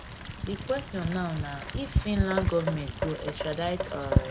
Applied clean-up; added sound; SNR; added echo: none; Rain; -1 dB; none.